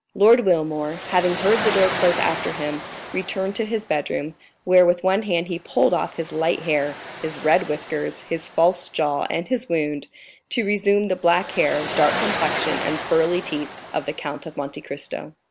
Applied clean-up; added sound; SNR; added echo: none; Waves, surf; 9 dB; none.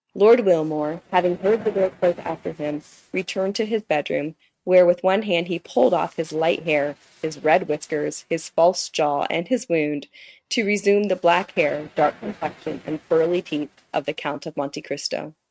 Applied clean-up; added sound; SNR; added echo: neural mask model RNNoise.